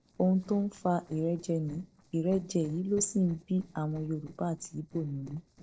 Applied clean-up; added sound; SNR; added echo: neural separator model SepFormer DNS4.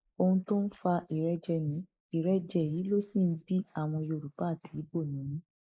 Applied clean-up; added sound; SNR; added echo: neural mask model Resemble Enhance denoiser.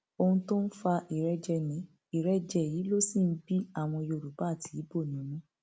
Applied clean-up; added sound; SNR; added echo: none; none; none; none.